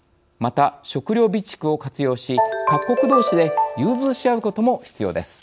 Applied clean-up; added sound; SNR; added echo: none; Ringtone; 1 dB; none.